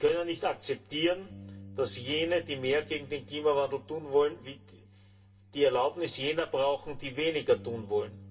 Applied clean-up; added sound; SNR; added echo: none; Bass guitar; 20 dB; reverberation time 0.2 s.